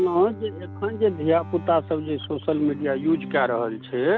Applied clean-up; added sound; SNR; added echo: none; Bowed string instrument + Bowed string instrument; 14 dB; none.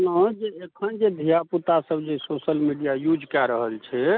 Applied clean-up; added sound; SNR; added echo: none; none; none; none.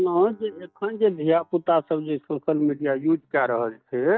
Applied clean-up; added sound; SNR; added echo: neural mask model DeepFilterNet 3.